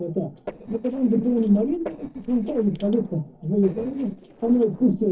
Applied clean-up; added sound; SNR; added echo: neural separator model SepFormer DNS4.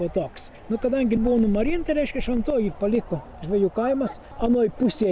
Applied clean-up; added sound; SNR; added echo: none; none; none; none.